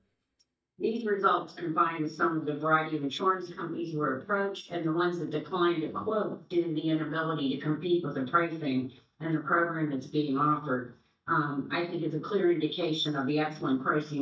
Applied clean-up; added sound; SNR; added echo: neural mask model DeepFilterNet 3.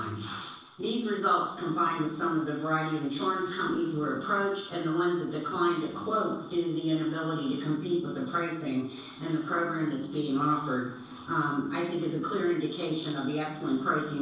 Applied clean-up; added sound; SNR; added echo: neural separator model SepFormer DNS4.